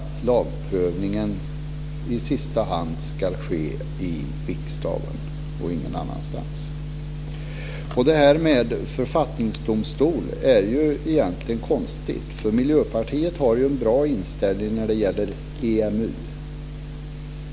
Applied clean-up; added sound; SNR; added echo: none; none; none; none.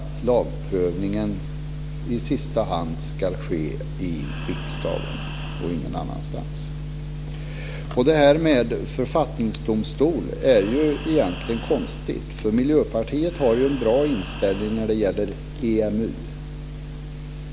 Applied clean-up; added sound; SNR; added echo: none; Breathing; 16 dB; none.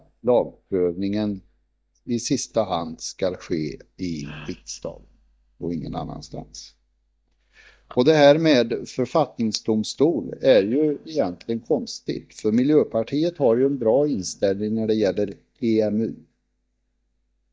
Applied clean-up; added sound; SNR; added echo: neural mask model DeepFilterNet 3.